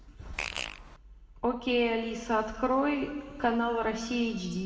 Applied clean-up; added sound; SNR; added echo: none; Fart; 7 dB; reverberation time 1.6 s.